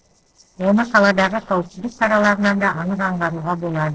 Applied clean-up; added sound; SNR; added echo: neural separator model SepFormer DNS4.